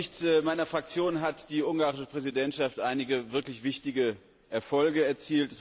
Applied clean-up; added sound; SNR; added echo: none; none; none; none.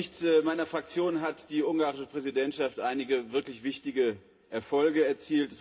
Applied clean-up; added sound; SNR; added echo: none; none; none; reverberation time 0.3 s.